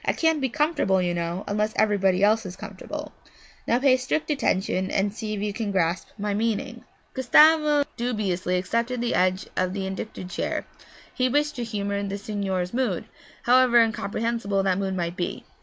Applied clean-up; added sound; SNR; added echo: none; none; none; none.